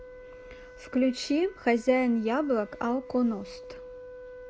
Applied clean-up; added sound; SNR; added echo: none; Wind instrument, woodwind instrument; 18 dB; none.